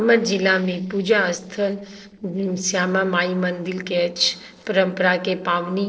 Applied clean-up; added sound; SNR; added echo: neural separator model SepFormer DNS4.